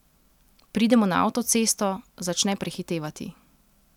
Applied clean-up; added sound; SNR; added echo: none; none; none; none.